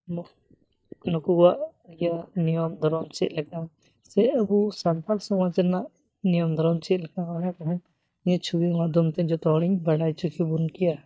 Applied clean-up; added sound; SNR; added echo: neural mask model DeepFilterNet 3.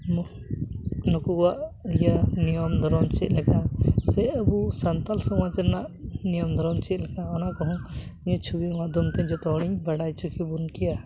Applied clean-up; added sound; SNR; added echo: none; none; none; none.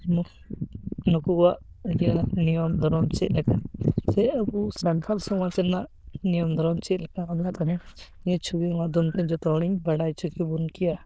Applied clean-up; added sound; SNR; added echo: neural diffusion model UNIVERSE++.